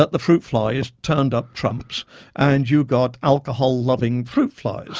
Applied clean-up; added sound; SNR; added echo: none; none; none; none.